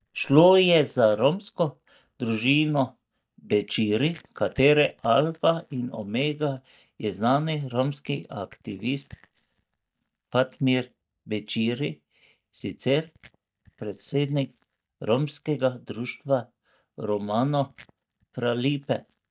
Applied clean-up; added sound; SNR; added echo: neural mask model DeepFilterNet 3.